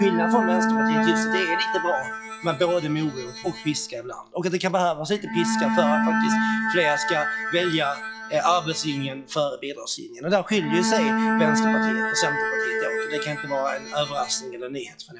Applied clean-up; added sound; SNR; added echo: classical method log-MMSE.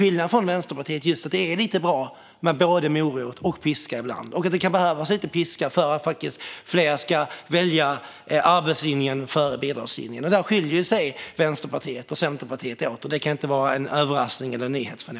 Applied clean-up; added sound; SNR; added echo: none; none; none; none.